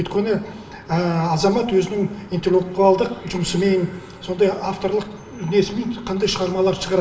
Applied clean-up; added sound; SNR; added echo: none; none; none; reverberation time 2.1 s.